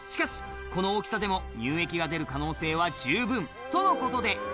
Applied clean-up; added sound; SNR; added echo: none; none; none; none.